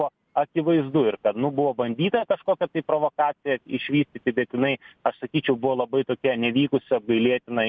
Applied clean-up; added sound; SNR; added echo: none; none; none; none.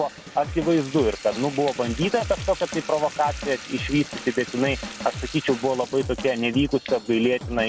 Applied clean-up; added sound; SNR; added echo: none; Drum / Drum kit + Bathtub (filling or washing) / Water tap, faucet; 11 dB; none.